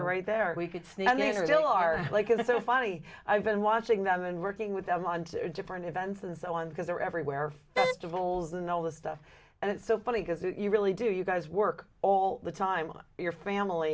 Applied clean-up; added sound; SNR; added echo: none; Wind instrument, woodwind instrument; 3 dB; none.